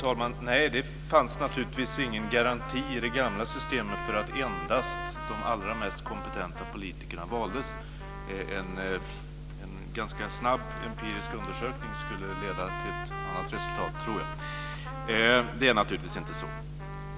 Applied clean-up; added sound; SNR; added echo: none; Trumpet; 10 dB; none.